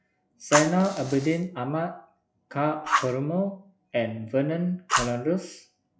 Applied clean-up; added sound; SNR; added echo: classical method log-MMSE.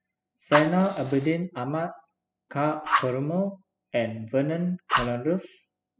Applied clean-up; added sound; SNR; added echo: classical method spectral subtraction.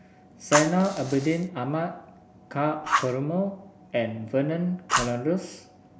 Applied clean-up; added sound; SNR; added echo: none; Fire; 6 dB; none.